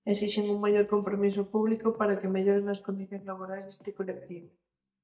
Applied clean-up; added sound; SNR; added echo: neural mask model DeepFilterNet 3.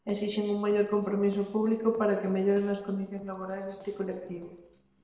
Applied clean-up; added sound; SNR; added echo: neural separator model SepFormer DNS4.